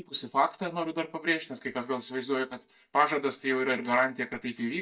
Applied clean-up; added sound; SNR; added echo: neural mask model DeepFilterNet 3.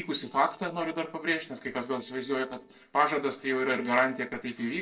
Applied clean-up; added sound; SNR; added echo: neural separator model SepFormer DNS4.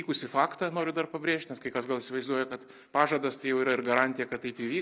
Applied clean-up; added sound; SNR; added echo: none; none; none; none.